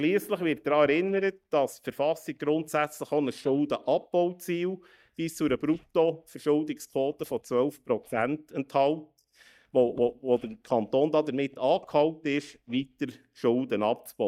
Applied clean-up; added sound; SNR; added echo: neural mask model DeepFilterNet 3.